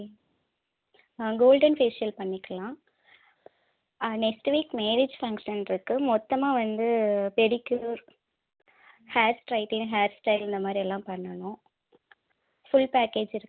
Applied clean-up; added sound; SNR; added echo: none; none; none; none.